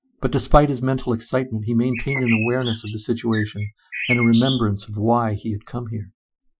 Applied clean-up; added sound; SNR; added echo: classical method Wiener filter.